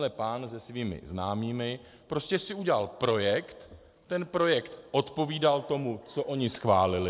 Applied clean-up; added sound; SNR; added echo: none; none; none; none.